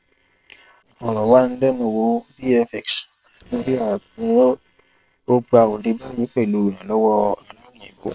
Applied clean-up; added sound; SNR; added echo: neural separator model SepFormer WHAM!.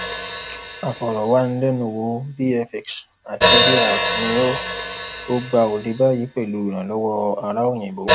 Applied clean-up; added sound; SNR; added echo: none; Hi-hat; 2 dB; none.